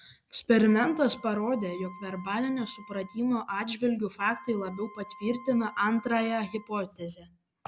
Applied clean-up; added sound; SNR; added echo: none; Wind instrument, woodwind instrument; 20 dB; none.